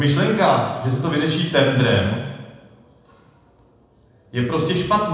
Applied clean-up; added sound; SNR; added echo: none; none; none; reverberation time 1.0 s.